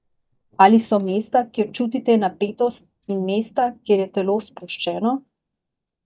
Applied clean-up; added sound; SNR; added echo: neural mask model DeepFilterNet 3.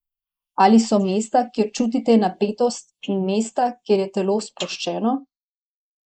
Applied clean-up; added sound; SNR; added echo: neural mask model Resemble Enhance denoiser.